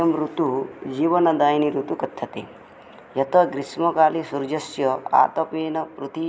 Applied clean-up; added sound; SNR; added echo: none; none; none; none.